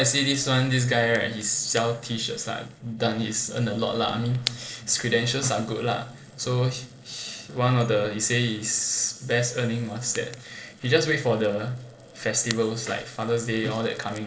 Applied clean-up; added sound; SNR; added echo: neural separator model SepFormer DNS4.